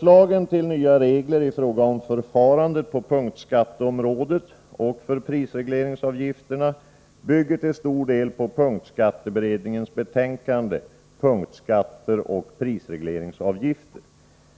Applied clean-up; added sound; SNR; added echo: none; none; none; none.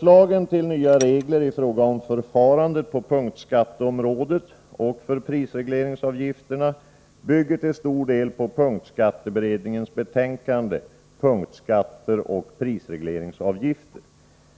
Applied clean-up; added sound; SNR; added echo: none; Tools; 17 dB; none.